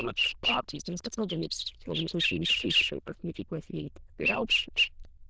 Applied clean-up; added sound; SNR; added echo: neural diffusion model UNIVERSE++.